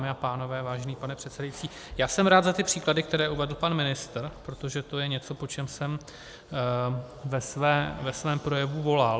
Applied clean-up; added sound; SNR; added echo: none; none; none; none.